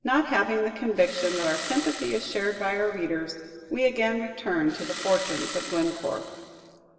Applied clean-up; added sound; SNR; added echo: none; Engine starting; 10 dB; reverberation time 2.3 s.